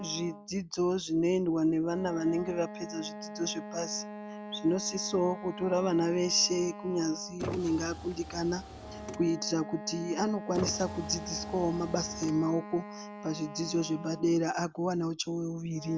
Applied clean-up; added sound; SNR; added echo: none; Wind instrument, woodwind instrument + Car; 11 dB; none.